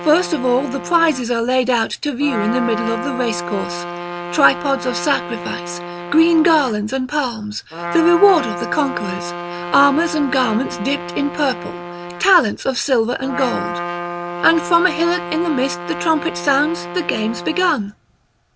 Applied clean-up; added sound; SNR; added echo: none; Trumpet; 9 dB; none.